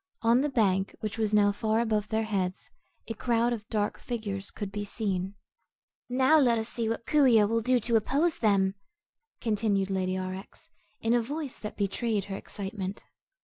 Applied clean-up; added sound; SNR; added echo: none; none; none; none.